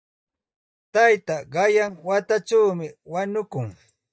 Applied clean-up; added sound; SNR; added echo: neural mask model DeepFilterNet 3.